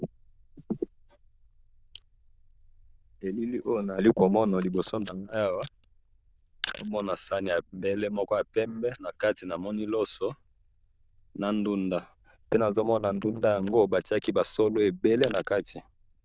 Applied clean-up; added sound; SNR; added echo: neural diffusion model UNIVERSE++.